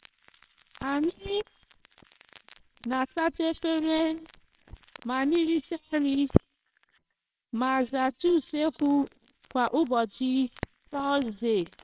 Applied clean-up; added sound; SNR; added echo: neural separator model SepFormer WHAMR!.